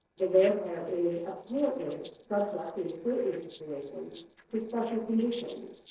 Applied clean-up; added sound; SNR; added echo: neural separator model SepFormer DNS4.